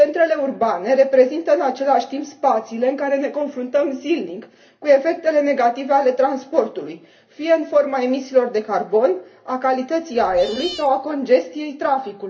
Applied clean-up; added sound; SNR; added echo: none; Cat; 15 dB; reverberation time 0.3 s.